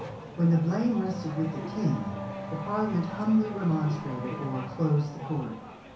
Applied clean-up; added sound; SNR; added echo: none; Race car, auto racing / Accelerating, revving, vroom; 10 dB; reverberation time 0.6 s.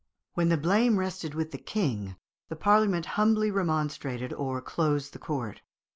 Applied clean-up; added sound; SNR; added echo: none; none; none; none.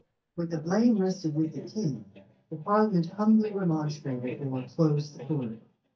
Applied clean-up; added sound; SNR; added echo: neural mask model DeepFilterNet 3.